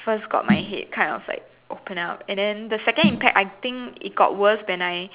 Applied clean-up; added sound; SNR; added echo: none; Snare drum; 5 dB; none.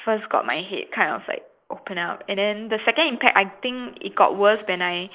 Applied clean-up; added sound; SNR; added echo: neural mask model Resemble Enhance denoiser.